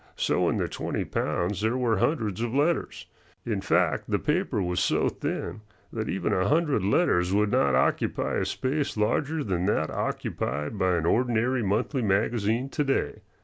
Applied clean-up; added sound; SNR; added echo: none; none; none; none.